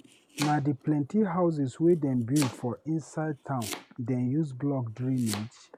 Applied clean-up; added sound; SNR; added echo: none; Domestic sounds, home sounds; 15 dB; none.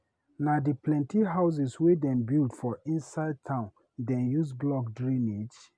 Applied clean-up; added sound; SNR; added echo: none; none; none; none.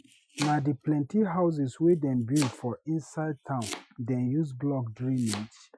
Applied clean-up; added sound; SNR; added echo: classical method Wiener filter.